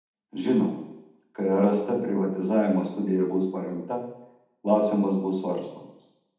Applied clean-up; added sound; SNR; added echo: none; none; none; reverberation time 0.8 s.